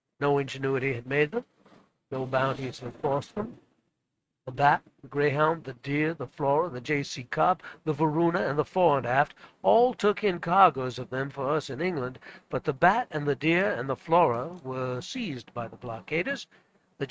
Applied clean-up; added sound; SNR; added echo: neural mask model RNNoise.